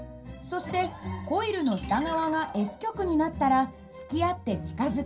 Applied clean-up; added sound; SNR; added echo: none; none; none; reverberation time 0.3 s.